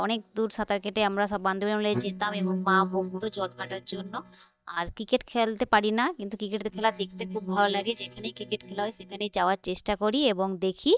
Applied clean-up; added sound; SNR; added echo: neural mask model DeepFilterNet 3.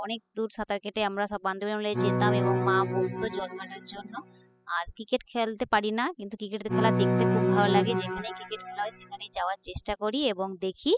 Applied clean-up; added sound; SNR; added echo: classical method spectral subtraction.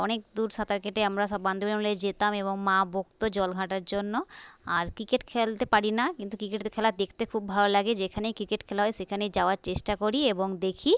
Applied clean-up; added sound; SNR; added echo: none; none; none; none.